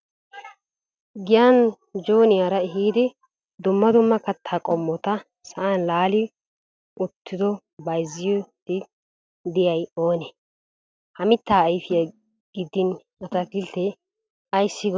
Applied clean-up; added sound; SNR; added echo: none; Snare drum; 19 dB; none.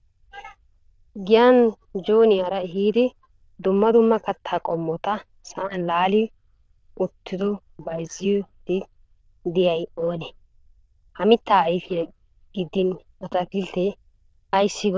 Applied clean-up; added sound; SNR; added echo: neural diffusion model UNIVERSE++.